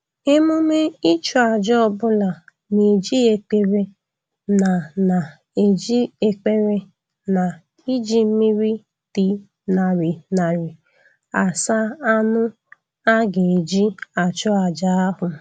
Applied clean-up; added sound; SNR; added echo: none; none; none; none.